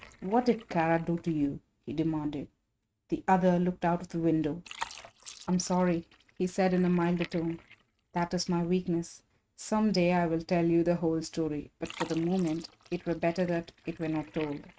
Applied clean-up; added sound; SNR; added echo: neural mask model RNNoise.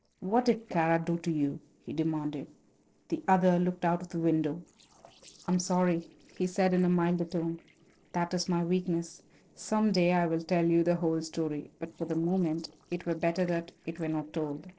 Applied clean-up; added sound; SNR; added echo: neural separator model SepFormer DNS4.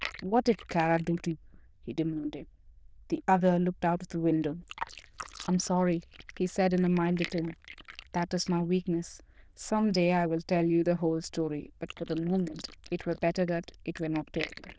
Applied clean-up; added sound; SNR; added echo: neural diffusion model UNIVERSE++.